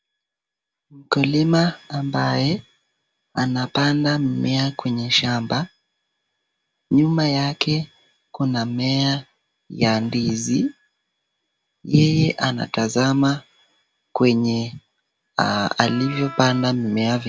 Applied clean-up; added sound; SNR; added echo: none; Wind instrument, woodwind instrument; 15 dB; none.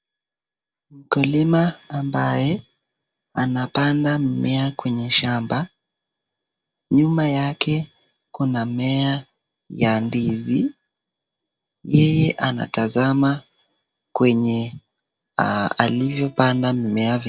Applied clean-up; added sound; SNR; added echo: neural separator model SepFormer DNS4.